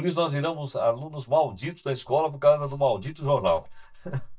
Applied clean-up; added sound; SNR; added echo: neural mask model DeepFilterNet 3.